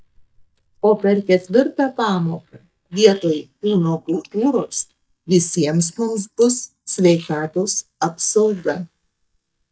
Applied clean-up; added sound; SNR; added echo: neural mask model DeepFilterNet 3.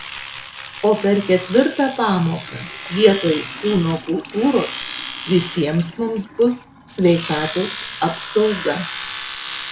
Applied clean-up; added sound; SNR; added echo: none; Domestic sounds, home sounds; 10 dB; none.